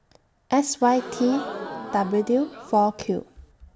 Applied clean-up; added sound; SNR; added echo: none; Crowd / Gasp; 12 dB; none.